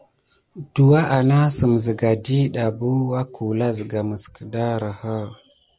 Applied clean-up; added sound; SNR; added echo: none; none; none; none.